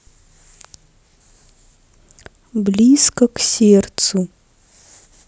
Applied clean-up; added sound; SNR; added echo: none; none; none; none.